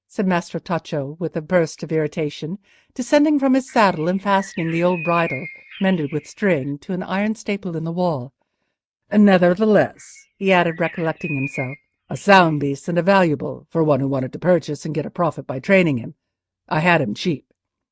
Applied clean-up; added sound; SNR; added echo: neural mask model RNNoise.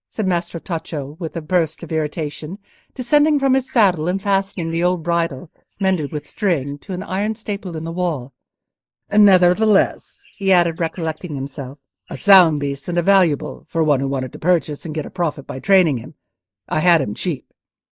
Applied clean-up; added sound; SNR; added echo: neural mask model Resemble Enhance denoiser.